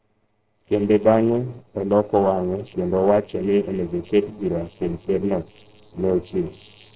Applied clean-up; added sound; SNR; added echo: neural separator model SepFormer DNS4.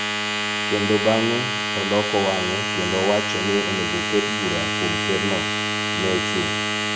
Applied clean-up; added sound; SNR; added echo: none; Domestic sounds, home sounds; -1 dB; reverberation time 0.4 s.